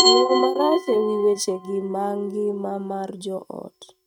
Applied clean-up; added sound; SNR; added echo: neural mask model RNNoise.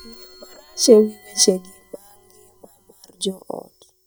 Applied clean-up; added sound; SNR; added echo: neural mask model DeepFilterNet 3.